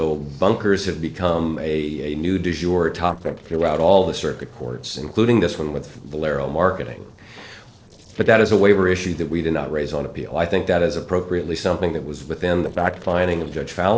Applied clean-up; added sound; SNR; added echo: neural separator model SepFormer DNS4.